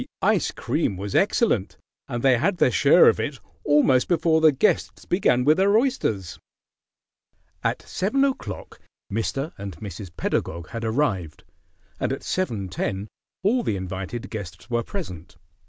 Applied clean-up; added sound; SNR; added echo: none; none; none; none.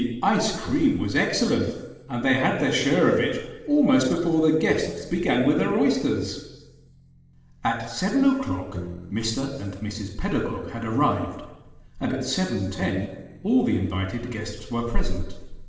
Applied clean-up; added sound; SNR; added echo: neural separator model SepFormer DNS4.